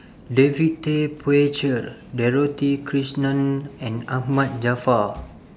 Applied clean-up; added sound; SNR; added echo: none; none; none; none.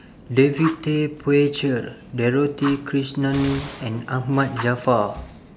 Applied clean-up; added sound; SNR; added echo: none; Gunshot, gunfire + Fire; 17 dB; none.